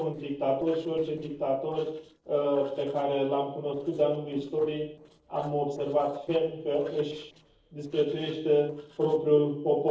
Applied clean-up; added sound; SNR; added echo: neural separator model SepFormer DNS4.